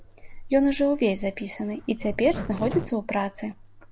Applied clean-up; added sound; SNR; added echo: none; Zipper (clothing); 11 dB; none.